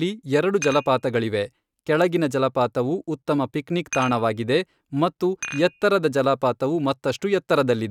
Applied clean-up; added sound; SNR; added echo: neural mask model RNNoise.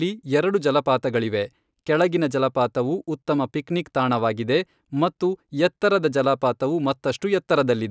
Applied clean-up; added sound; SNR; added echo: none; none; none; none.